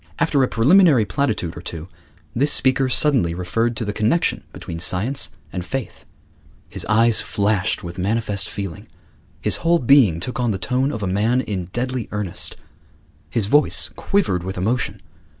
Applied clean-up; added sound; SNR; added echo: none; none; none; none.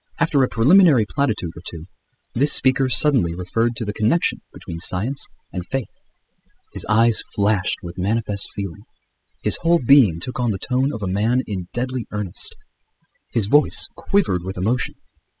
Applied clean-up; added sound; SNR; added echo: classical method spectral subtraction.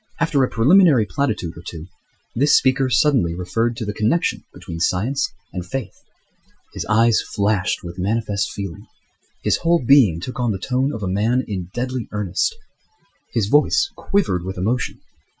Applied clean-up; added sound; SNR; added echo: classical method Wiener filter.